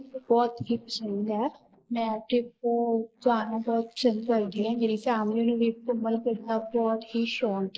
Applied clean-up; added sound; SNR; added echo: neural mask model Resemble Enhance denoiser.